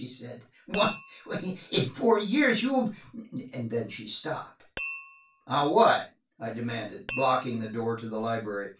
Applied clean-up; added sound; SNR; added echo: none; Tap; 9 dB; reverberation time 0.2 s.